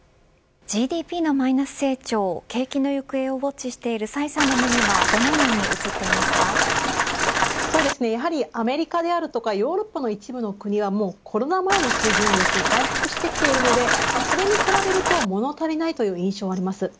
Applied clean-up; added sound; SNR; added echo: none; Rain; -3 dB; none.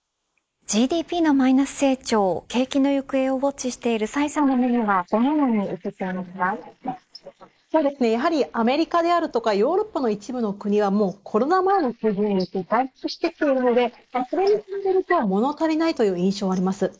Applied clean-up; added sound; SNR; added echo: neural mask model Resemble Enhance denoiser.